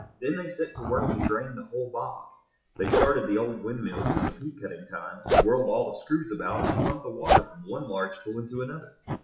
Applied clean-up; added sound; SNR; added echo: classical method WPE with log-MMSE.